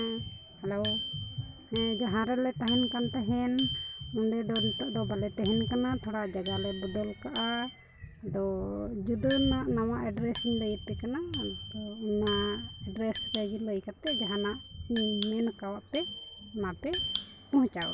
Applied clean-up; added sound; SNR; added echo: none; Bicycle bell; 8 dB; none.